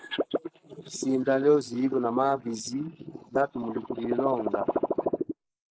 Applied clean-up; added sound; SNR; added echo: neural mask model Resemble Enhance denoiser.